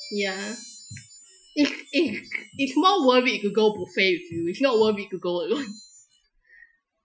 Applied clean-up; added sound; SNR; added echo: classical method Wiener filter.